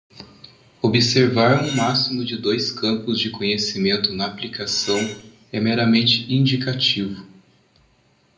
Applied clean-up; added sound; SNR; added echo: none; Cutlery, silverware; 13 dB; reverberation time 0.4 s.